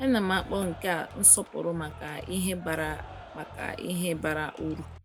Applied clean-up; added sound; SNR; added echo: none; Bass guitar + Cheering; 15 dB; none.